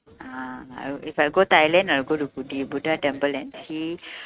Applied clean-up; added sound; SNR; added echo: neural mask model RNNoise.